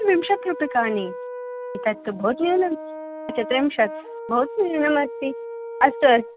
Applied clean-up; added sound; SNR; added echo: none; Brass instrument; 11 dB; none.